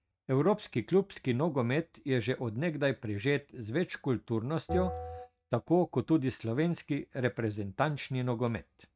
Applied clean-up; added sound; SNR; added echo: neural mask model RNNoise.